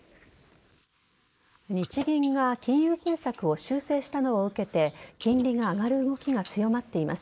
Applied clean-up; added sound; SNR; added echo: neural mask model Resemble Enhance denoiser.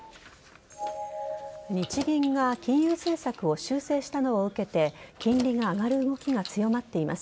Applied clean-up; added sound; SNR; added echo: none; Keys jangling; 18 dB; none.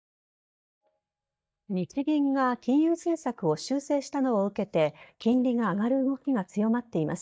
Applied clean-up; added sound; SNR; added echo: neural mask model DeepFilterNet 3.